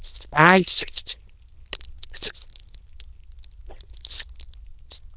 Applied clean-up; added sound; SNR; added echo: neural diffusion model UNIVERSE++.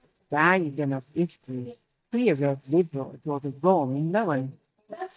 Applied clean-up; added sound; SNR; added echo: neural mask model DeepFilterNet 3.